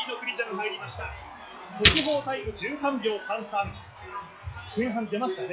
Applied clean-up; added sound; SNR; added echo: classical method log-MMSE.